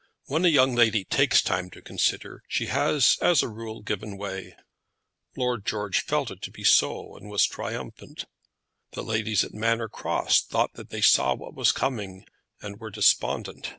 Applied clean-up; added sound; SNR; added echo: none; none; none; none.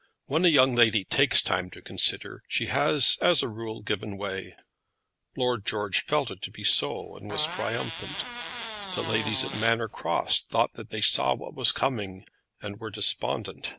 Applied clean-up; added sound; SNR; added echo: none; Fart; 9 dB; none.